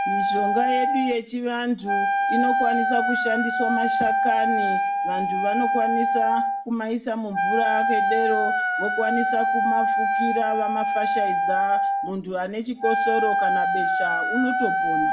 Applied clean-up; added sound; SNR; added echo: none; Wind instrument, woodwind instrument; -4 dB; reverberation time 0.4 s.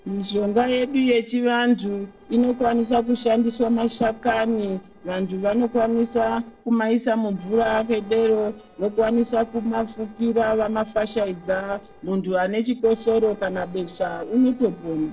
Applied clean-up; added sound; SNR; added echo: neural separator model SepFormer DNS4.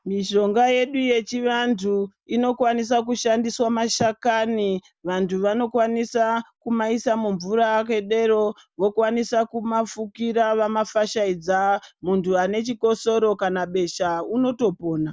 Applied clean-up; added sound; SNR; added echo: none; none; none; none.